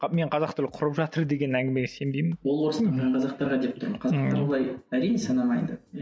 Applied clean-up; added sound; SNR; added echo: none; none; none; none.